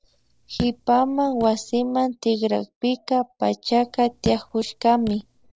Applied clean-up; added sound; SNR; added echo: neural separator model SepFormer DNS4.